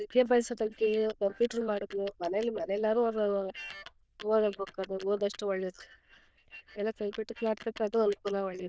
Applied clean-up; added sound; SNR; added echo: neural diffusion model UNIVERSE++.